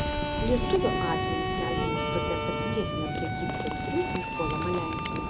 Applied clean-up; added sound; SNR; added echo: none; Boom + Harmonica; -3 dB; none.